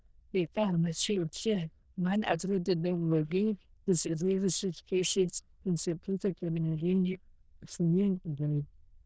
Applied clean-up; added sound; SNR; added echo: neural diffusion model UNIVERSE++.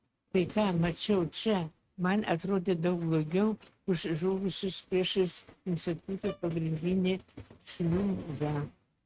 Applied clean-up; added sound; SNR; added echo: neural mask model RNNoise.